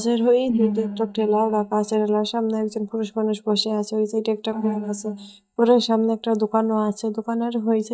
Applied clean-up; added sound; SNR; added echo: neural mask model DeepFilterNet 3.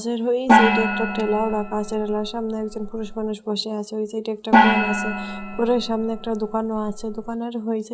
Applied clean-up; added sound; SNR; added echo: none; Gong; -3 dB; none.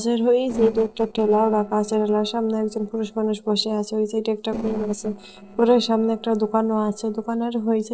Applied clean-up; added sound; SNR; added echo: neural separator model SepFormer DNS4.